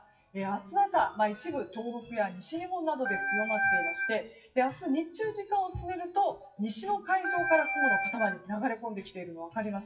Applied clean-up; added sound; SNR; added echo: classical method WPE with log-MMSE.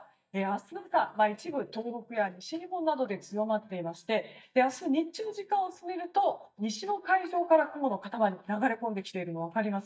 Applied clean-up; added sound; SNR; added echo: neural mask model DeepFilterNet 3.